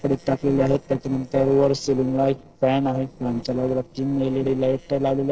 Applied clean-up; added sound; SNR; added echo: neural separator model SepFormer DNS4.